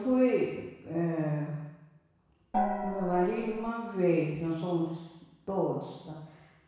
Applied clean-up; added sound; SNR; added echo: none; Gong; 2 dB; reverberation time 1.1 s.